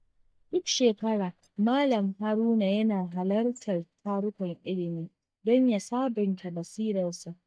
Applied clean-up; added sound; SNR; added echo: neural mask model DeepFilterNet 3.